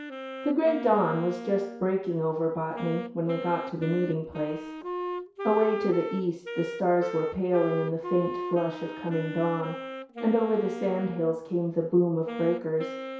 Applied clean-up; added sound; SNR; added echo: none; Wind instrument, woodwind instrument; 9 dB; reverberation time 0.6 s.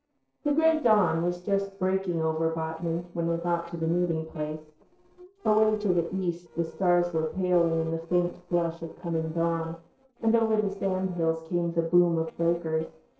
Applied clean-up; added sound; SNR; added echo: neural separator model SepFormer DNS4.